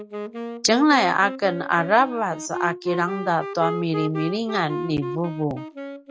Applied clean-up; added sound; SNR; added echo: none; Wind instrument, woodwind instrument; 9 dB; none.